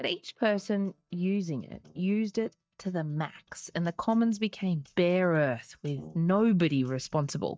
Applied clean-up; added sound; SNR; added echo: neural mask model DeepFilterNet 3.